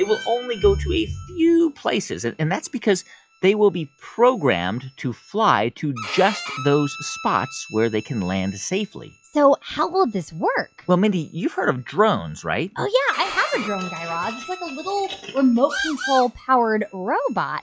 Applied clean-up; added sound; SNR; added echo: classical method log-MMSE.